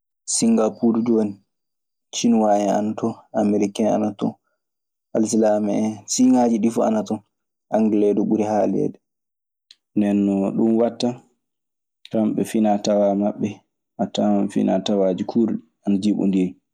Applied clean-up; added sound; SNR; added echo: none; none; none; none.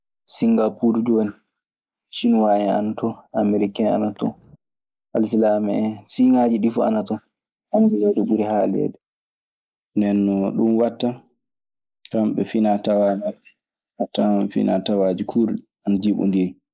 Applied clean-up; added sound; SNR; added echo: neural mask model Resemble Enhance denoiser.